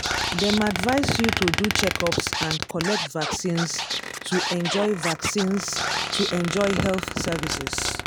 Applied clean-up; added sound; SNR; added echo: none; Squeak + Scratching (performance technique); 2 dB; none.